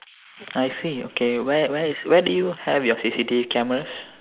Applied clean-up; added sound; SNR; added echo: neural mask model Resemble Enhance denoiser.